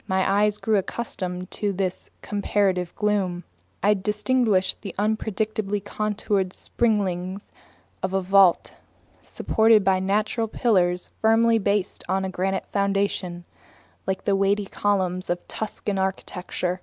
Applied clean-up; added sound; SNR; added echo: none; none; none; none.